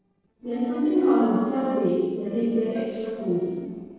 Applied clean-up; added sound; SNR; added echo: neural separator model SepFormer DNS4.